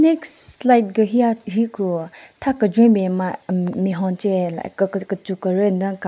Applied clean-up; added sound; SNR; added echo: none; none; none; none.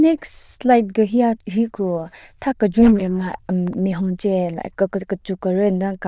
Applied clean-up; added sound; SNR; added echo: neural diffusion model UNIVERSE++.